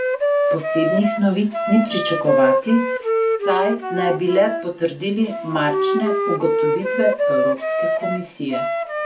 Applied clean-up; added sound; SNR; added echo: none; Wind instrument, woodwind instrument; 0 dB; none.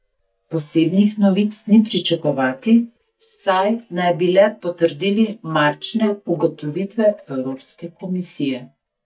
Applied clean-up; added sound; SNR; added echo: neural mask model DeepFilterNet 3.